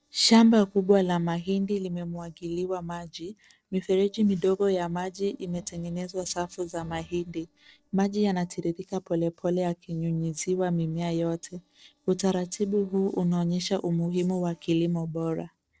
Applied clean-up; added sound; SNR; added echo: neural separator model SepFormer DNS4.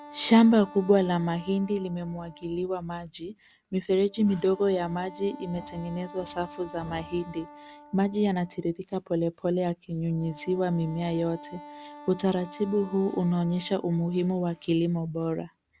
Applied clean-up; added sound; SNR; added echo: none; Wind instrument, woodwind instrument; 20 dB; none.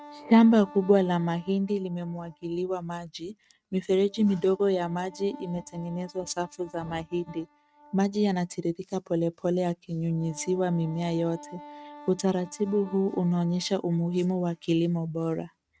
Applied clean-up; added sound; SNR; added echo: neural mask model RNNoise.